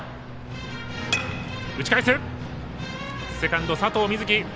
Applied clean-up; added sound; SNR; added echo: none; Mechanisms / Bicycle + Bowed string instrument; 11 dB; none.